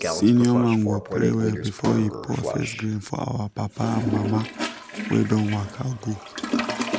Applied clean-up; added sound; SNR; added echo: none; Toilet flush; 6 dB; none.